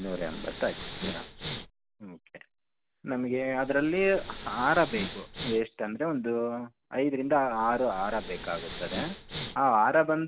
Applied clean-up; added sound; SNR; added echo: none; Respiratory sounds; 12 dB; none.